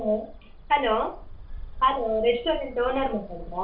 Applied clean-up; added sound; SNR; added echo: none; Bird; 13 dB; reverberation time 0.3 s.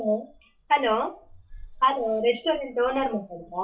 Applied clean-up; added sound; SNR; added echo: classical method WPE with log-MMSE.